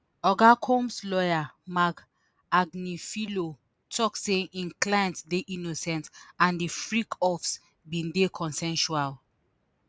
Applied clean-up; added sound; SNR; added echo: none; none; none; none.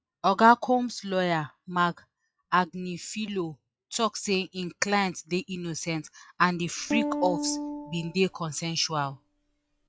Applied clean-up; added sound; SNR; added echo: classical method log-MMSE.